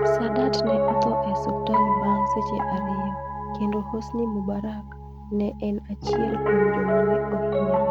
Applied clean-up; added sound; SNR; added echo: none; Piano; -4 dB; none.